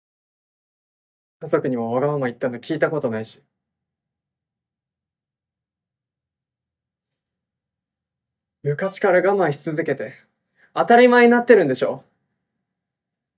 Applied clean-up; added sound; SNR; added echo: neural mask model DeepFilterNet 3.